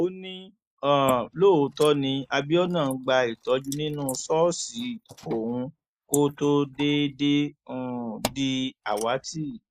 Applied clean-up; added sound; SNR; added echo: neural mask model Resemble Enhance denoiser.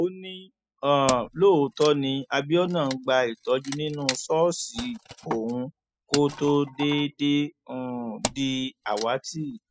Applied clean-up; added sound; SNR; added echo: classical method spectral subtraction.